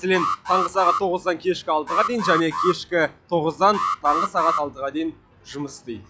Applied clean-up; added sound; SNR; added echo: classical method log-MMSE.